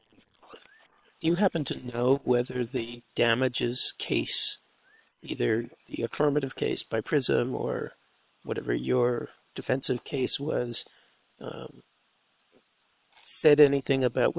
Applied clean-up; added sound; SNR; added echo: neural separator model SepFormer WHAM!.